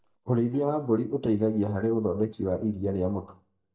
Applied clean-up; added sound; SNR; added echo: neural mask model DeepFilterNet 3.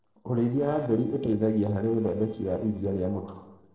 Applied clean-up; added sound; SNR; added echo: neural separator model SepFormer DNS4.